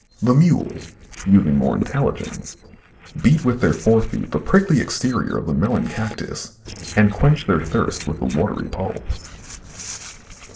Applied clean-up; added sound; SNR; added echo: neural separator model SepFormer DNS4.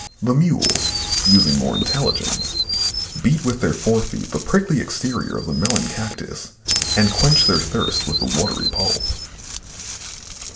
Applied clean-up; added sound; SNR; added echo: none; Chirp, tweet; 2 dB; reverberation time 0.5 s.